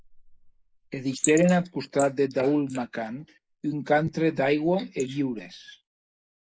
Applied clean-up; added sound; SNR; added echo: neural mask model Resemble Enhance denoiser.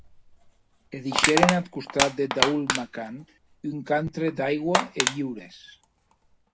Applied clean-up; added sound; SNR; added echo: none; Crushing; 1 dB; none.